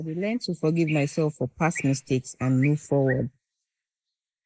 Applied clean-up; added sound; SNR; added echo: neural mask model Resemble Enhance denoiser.